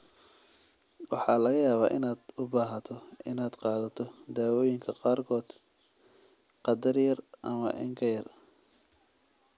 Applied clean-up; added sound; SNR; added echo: none; none; none; none.